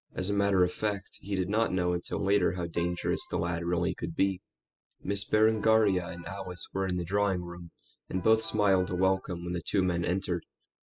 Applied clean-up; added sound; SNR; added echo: classical method spectral subtraction.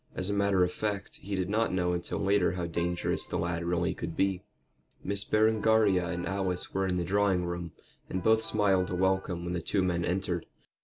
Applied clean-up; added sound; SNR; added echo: none; Electric guitar + Keyboard (musical); 19 dB; none.